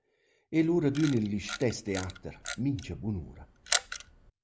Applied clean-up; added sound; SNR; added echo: none; Camera; 7 dB; none.